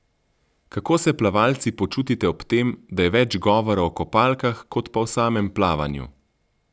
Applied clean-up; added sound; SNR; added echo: none; none; none; none.